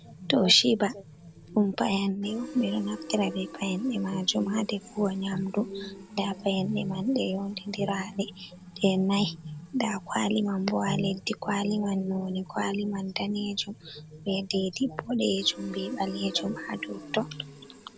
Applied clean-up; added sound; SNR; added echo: none; Fill (with liquid); 17 dB; none.